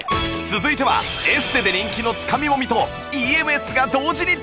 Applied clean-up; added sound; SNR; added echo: none; none; none; none.